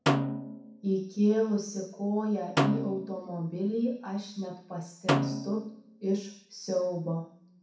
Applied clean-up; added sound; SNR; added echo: none; Snare drum; 3 dB; reverberation time 0.6 s.